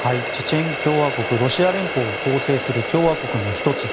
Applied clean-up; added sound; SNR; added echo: none; Water tap, faucet; 5 dB; none.